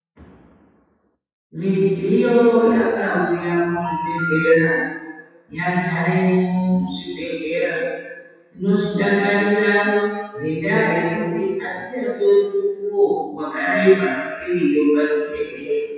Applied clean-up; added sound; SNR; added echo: classical method WPE with log-MMSE.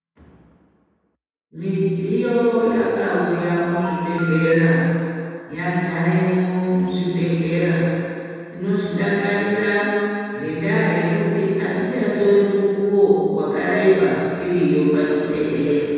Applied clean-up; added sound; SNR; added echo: none; Telephone; 10 dB; reverberation time 2.1 s.